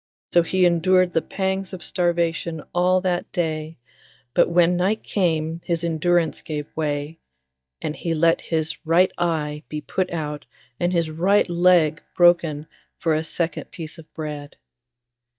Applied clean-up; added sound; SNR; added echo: neural mask model DeepFilterNet 3.